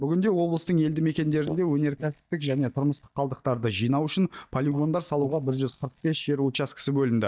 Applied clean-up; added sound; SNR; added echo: neural mask model DeepFilterNet 3.